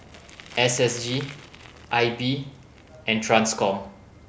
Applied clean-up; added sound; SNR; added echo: none; Bicycle; 20 dB; none.